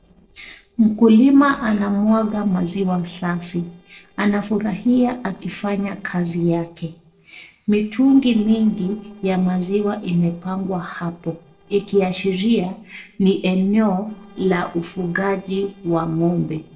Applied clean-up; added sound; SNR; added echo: neural separator model SepFormer DNS4.